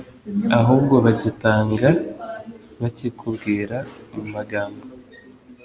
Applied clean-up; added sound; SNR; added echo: none; none; none; none.